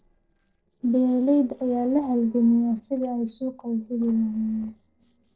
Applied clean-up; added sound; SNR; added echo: neural separator model SepFormer DNS4.